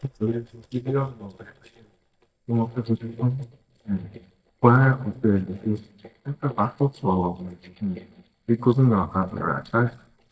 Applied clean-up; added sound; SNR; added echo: neural mask model DeepFilterNet 3.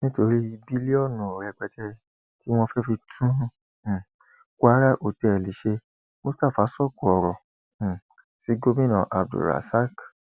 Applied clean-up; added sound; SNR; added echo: none; none; none; none.